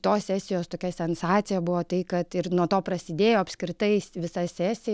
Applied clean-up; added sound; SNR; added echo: none; none; none; none.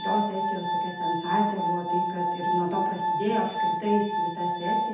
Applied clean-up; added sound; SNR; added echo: none; Glass; -2 dB; reverberation time 0.8 s.